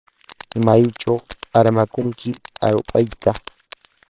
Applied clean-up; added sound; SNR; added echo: neural separator model SepFormer WHAMR!.